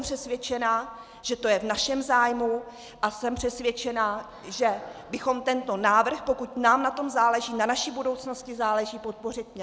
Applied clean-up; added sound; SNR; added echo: none; none; none; none.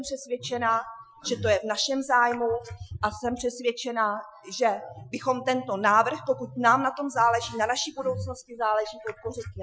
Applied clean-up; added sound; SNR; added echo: classical method Wiener filter.